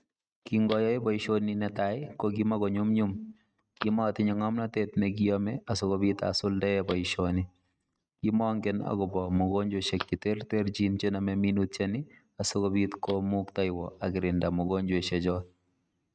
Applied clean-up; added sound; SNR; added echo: neural mask model RNNoise.